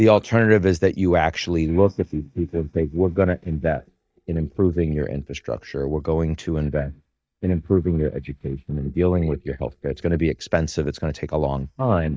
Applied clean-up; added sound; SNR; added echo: neural mask model DeepFilterNet 3.